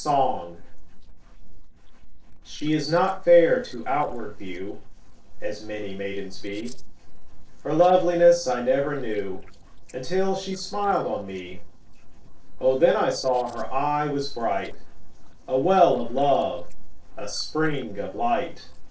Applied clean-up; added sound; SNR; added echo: neural separator model SepFormer DNS4.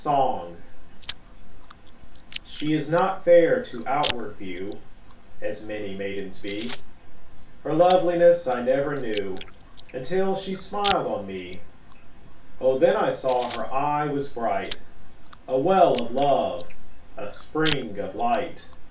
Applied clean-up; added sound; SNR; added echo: none; Chewing, mastication; 15 dB; reverberation time 0.3 s.